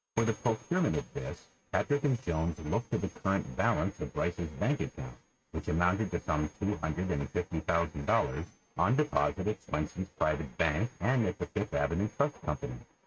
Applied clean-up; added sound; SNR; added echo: neural mask model RNNoise.